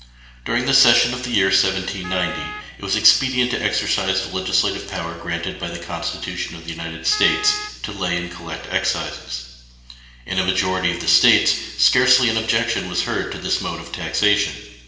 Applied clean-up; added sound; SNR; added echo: none; Wind instrument, woodwind instrument; 12 dB; reverberation time 1.1 s.